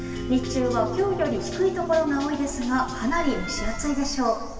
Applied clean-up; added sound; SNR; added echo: none; Wind; 11 dB; reverberation time 2.0 s.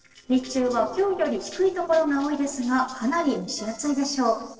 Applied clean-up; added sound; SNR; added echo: neural separator model SepFormer DNS4.